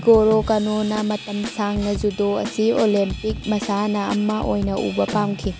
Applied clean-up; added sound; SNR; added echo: none; Drum / Drum kit; 11 dB; none.